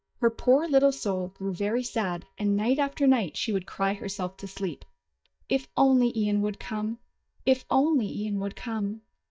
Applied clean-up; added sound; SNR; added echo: neural mask model DeepFilterNet 3.